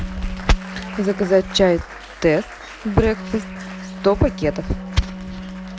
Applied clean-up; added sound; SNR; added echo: none; Wind instrument, woodwind instrument + Applause; 12 dB; none.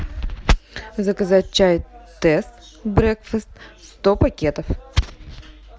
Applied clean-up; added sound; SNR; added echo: none; none; none; none.